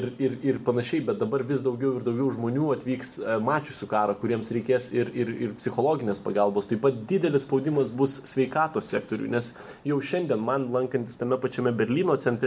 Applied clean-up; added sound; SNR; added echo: none; none; none; none.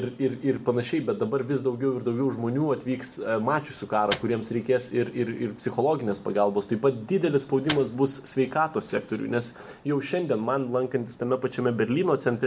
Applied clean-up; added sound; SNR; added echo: none; Microwave oven; 13 dB; none.